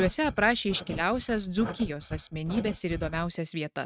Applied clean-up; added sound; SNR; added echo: neural mask model RNNoise.